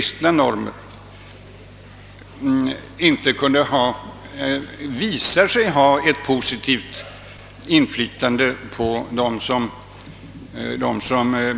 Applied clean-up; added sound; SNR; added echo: none; none; none; none.